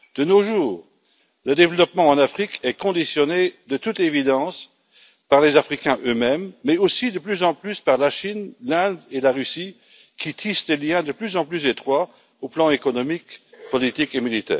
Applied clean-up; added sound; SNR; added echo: none; none; none; none.